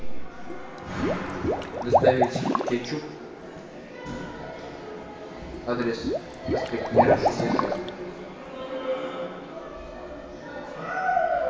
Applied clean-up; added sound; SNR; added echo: none; Liquid; -2 dB; reverberation time 0.8 s.